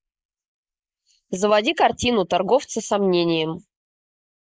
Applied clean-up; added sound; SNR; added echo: neural mask model Resemble Enhance denoiser.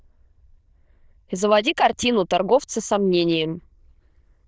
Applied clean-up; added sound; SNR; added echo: neural diffusion model UNIVERSE++.